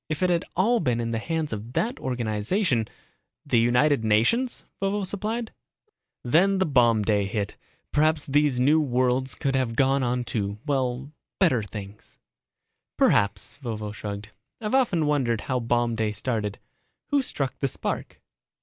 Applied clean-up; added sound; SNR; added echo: none; none; none; none.